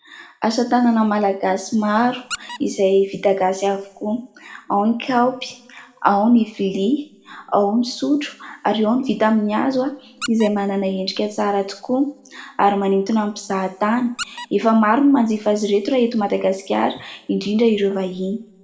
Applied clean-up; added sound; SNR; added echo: none; Squeak; 18 dB; reverberation time 1.2 s.